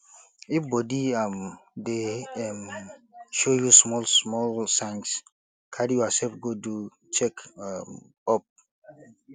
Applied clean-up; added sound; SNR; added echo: none; none; none; none.